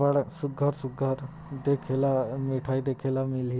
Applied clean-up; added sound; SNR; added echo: none; none; none; none.